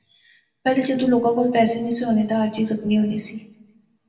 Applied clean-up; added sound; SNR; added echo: none; none; none; reverberation time 0.6 s.